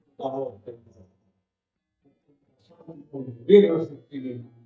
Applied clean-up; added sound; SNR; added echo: neural mask model DeepFilterNet 3.